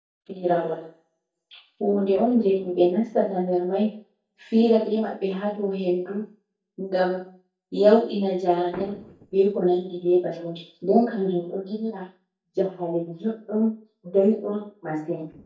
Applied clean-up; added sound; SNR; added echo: neural mask model DeepFilterNet 3.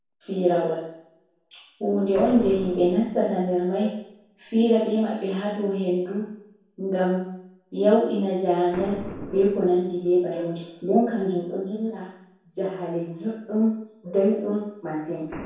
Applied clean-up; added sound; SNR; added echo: none; Boom; 19 dB; reverberation time 0.7 s.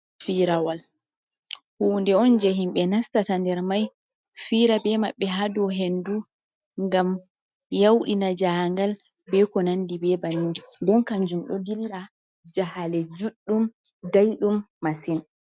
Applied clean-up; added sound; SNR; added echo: none; none; none; none.